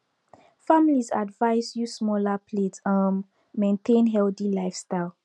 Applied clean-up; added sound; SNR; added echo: none; none; none; none.